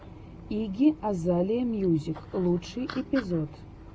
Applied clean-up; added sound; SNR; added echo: none; none; none; none.